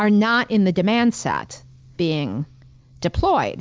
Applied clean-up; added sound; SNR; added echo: none; none; none; none.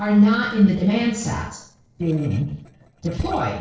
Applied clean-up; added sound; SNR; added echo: neural separator model SepFormer DNS4.